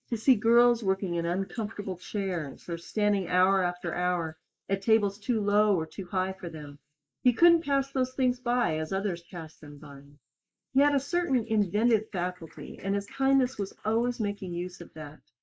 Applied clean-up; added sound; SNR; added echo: neural mask model Resemble Enhance denoiser.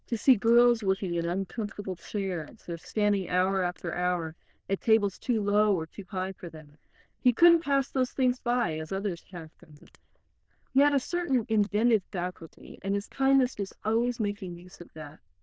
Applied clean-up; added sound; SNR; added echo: neural diffusion model UNIVERSE++.